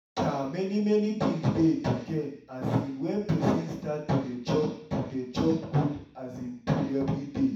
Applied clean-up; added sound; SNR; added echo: none; none; none; reverberation time 0.7 s.